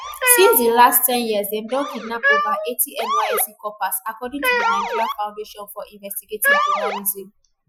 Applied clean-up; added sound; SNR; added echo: classical method Wiener filter.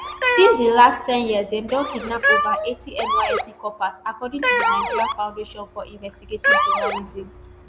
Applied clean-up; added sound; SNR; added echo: none; Cat + Motor vehicle (road) / Siren; 2 dB; none.